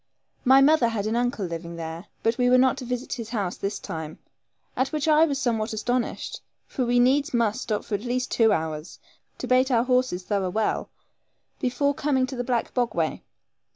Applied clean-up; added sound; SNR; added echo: none; none; none; none.